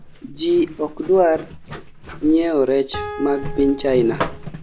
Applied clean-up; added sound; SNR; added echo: none; Zipper (clothing) + Piano; 11 dB; none.